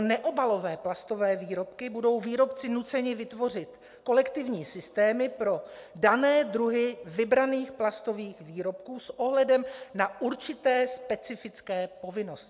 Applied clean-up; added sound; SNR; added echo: none; none; none; none.